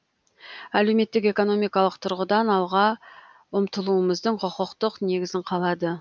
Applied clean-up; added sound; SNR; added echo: none; none; none; none.